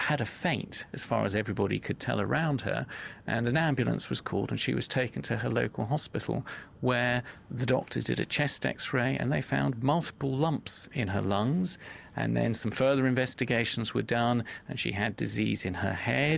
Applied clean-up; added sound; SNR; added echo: none; none; none; none.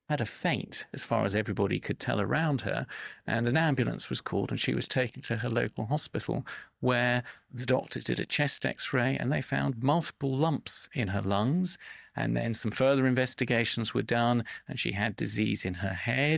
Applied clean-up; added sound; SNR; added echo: neural mask model DeepFilterNet 3.